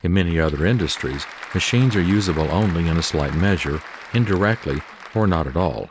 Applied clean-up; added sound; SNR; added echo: none; Applause / Crowd; 16 dB; none.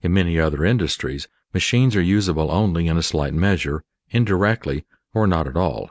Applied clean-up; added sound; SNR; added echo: none; none; none; none.